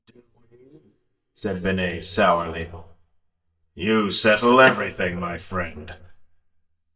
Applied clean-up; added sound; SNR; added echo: neural mask model DeepFilterNet 3.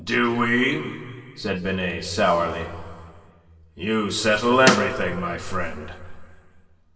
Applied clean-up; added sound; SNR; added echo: none; Snare drum; -1 dB; reverberation time 2.2 s.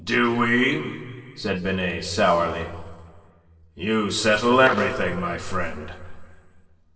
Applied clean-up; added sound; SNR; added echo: neural separator model SepFormer DNS4.